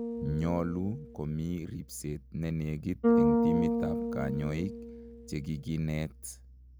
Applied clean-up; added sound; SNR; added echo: none; Bass guitar; -2 dB; none.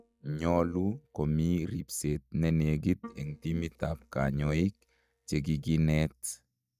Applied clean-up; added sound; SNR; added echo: neural mask model DeepFilterNet 3.